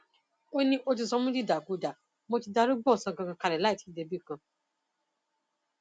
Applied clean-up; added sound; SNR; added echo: none; none; none; none.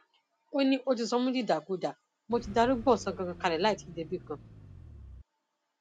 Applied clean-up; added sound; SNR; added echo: none; Car; 16 dB; none.